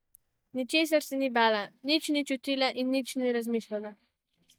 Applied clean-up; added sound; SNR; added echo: neural mask model DeepFilterNet 3.